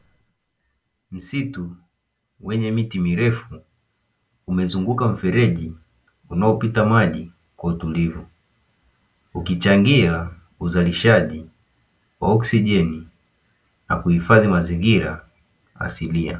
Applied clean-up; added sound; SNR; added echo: none; none; none; none.